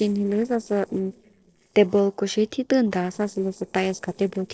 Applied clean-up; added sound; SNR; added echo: neural separator model SepFormer DNS4.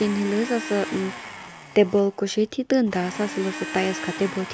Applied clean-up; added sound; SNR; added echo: none; Domestic sounds, home sounds; 11 dB; none.